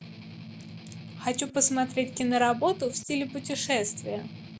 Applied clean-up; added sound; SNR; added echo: none; Strum; 13 dB; none.